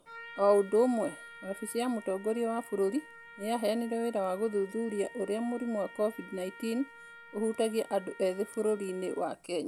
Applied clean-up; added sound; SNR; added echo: none; Trumpet; 19 dB; none.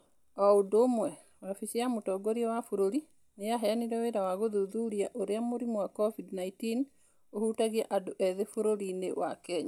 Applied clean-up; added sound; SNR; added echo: none; none; none; none.